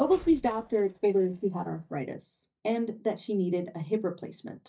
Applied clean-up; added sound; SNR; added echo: neural mask model DeepFilterNet 3.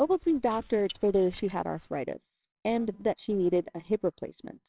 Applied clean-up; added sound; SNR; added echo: neural separator model SepFormer WHAMR!.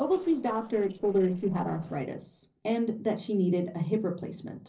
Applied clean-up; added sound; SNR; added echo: neural separator model SepFormer DNS4.